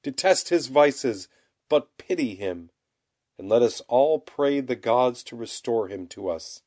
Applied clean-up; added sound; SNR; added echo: none; none; none; none.